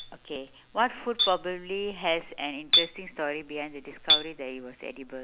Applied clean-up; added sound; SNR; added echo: none; Chink, clink; -2 dB; none.